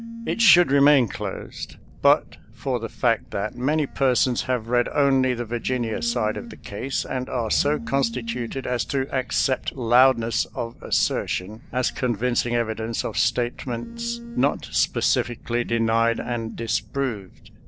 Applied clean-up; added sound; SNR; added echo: none; Telephone + Drum; 15 dB; none.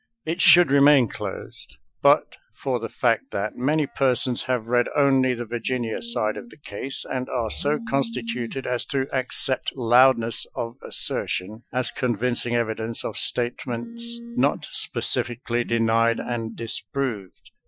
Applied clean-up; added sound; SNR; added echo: classical method Wiener filter.